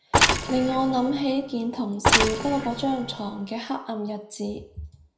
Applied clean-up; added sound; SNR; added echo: none; Mechanisms; -1 dB; reverberation time 0.5 s.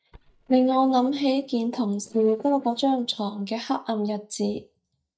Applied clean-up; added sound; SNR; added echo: neural mask model DeepFilterNet 3.